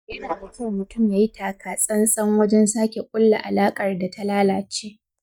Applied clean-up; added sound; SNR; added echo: neural mask model DeepFilterNet 3.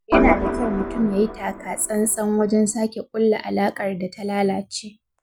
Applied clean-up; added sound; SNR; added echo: none; Organ; 2 dB; none.